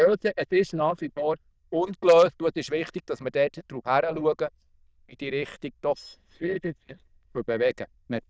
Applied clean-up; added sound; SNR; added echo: neural diffusion model UNIVERSE++.